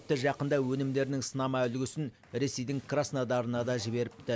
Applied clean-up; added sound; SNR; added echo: none; none; none; none.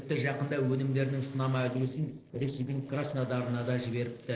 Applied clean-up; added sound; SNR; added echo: neural separator model SepFormer DNS4.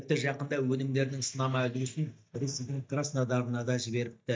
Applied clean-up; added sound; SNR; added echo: neural mask model DeepFilterNet 3.